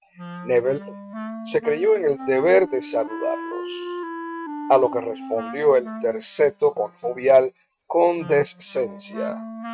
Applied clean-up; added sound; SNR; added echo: neural mask model RNNoise.